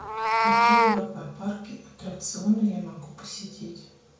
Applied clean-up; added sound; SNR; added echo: none; Meow; -3 dB; reverberation time 0.5 s.